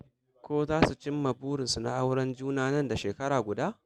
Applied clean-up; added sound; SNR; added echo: none; none; none; none.